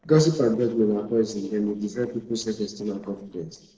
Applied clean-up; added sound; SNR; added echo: neural separator model SepFormer DNS4.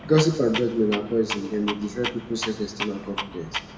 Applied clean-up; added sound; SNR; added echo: none; Clock; 9 dB; reverberation time 1.0 s.